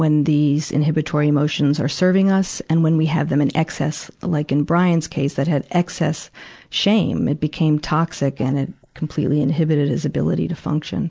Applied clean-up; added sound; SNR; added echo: neural mask model Resemble Enhance denoiser.